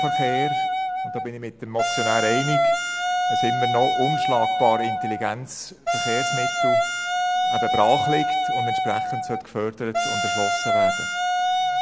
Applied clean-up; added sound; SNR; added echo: none; Wind instrument, woodwind instrument; -4 dB; none.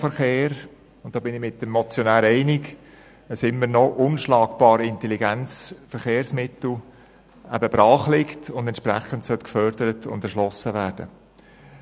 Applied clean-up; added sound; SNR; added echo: none; none; none; none.